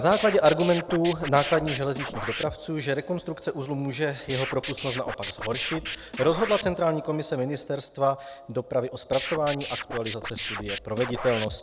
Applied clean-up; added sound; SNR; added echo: none; Scratching (performance technique); 8 dB; none.